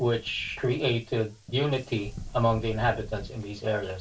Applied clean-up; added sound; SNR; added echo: none; Wind; 14 dB; reverberation time 0.2 s.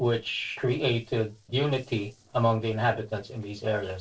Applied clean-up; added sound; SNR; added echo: neural separator model SepFormer DNS4.